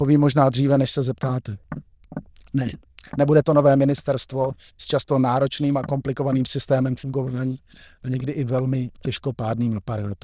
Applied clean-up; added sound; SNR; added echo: neural diffusion model UNIVERSE++.